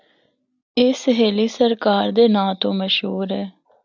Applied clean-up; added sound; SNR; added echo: none; none; none; none.